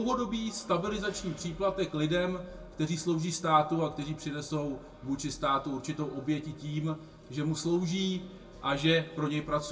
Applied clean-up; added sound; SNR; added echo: none; none; none; reverberation time 0.2 s.